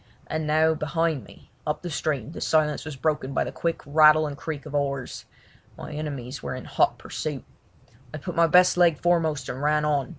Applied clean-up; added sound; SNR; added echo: none; none; none; none.